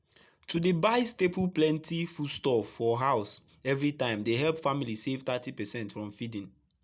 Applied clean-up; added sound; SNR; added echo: none; none; none; none.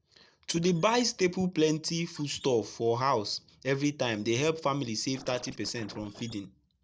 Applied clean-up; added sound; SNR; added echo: neural separator model SepFormer DNS4.